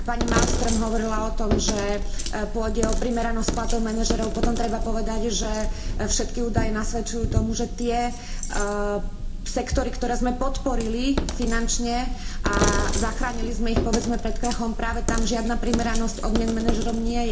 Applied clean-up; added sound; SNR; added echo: none; Coin (dropping); -2 dB; reverberation time 0.4 s.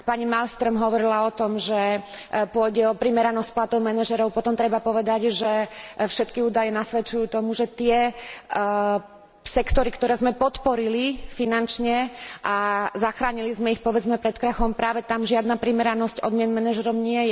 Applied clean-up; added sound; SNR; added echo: none; none; none; none.